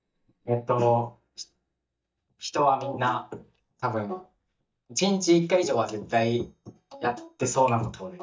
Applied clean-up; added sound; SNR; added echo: neural mask model DeepFilterNet 3.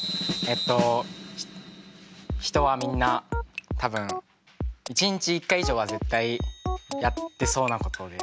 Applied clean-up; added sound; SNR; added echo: none; none; none; none.